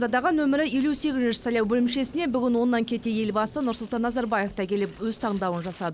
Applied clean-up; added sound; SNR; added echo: none; none; none; none.